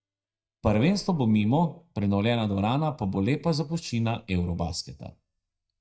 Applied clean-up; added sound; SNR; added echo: neural mask model DeepFilterNet 3.